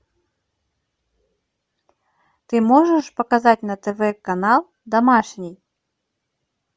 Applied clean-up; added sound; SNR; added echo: none; none; none; none.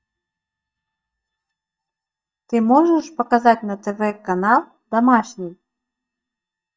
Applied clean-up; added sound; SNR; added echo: neural mask model DeepFilterNet 3.